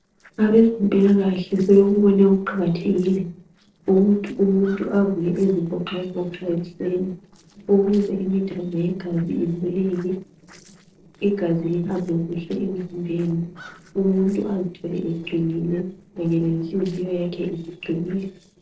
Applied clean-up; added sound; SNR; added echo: neural separator model SepFormer DNS4.